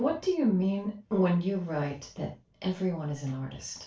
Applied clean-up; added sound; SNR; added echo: none; none; none; reverberation time 0.2 s.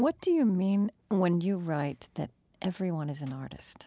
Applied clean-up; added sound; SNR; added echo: none; none; none; none.